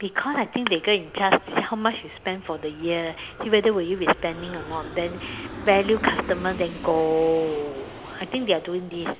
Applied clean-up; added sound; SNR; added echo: none; Aircraft; 15 dB; none.